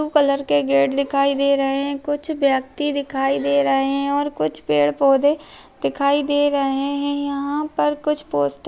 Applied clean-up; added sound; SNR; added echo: none; none; none; none.